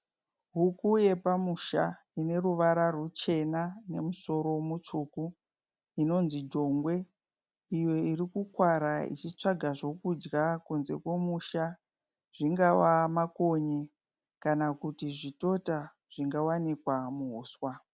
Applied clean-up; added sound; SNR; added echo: none; none; none; none.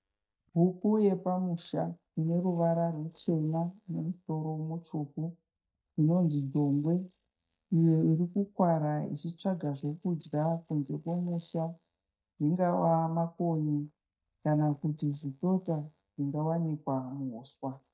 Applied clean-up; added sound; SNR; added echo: neural mask model DeepFilterNet 3.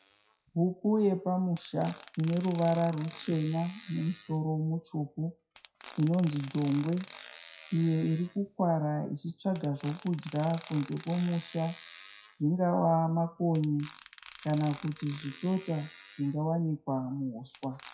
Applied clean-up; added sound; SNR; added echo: classical method WPE with log-MMSE.